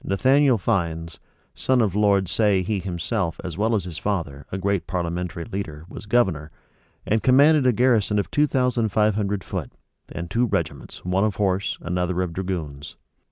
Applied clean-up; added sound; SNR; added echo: none; none; none; none.